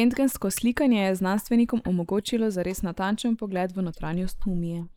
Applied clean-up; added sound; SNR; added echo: neural mask model Resemble Enhance denoiser.